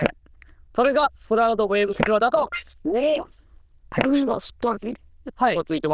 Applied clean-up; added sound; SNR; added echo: neural diffusion model UNIVERSE++.